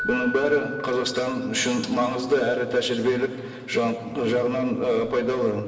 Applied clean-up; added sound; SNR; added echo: none; Keyboard (musical); 15 dB; reverberation time 1.9 s.